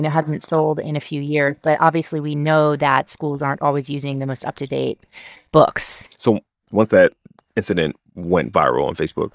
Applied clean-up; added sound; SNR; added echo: neural mask model DeepFilterNet 3.